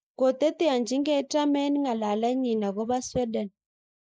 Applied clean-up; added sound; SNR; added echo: neural mask model Resemble Enhance denoiser.